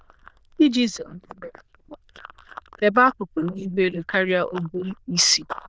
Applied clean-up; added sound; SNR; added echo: neural diffusion model UNIVERSE++.